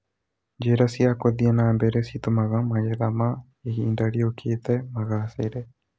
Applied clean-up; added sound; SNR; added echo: none; none; none; none.